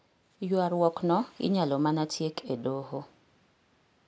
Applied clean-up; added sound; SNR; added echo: none; none; none; none.